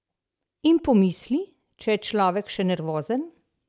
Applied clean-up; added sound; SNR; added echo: none; none; none; none.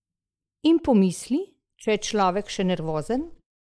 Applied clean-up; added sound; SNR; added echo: neural mask model Resemble Enhance denoiser.